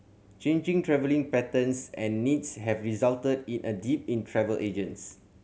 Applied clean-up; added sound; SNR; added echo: none; none; none; none.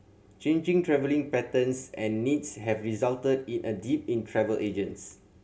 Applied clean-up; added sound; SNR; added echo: none; none; none; reverberation time 0.2 s.